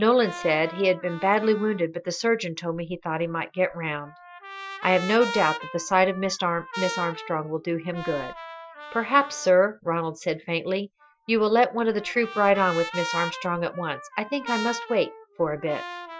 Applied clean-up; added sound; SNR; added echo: classical method Wiener filter.